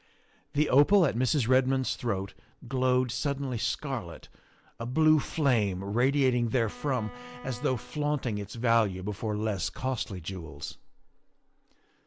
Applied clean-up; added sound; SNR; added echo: none; Bowed string instrument; 18 dB; none.